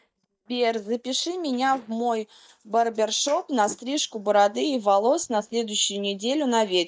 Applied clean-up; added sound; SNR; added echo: neural mask model DeepFilterNet 3.